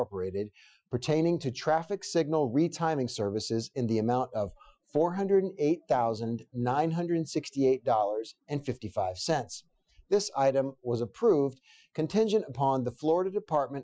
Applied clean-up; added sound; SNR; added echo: classical method Wiener filter.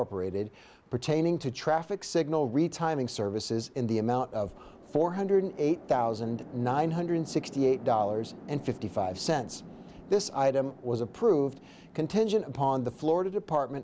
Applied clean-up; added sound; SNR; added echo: none; Chatter / Traffic noise, roadway noise / Train; 20 dB; none.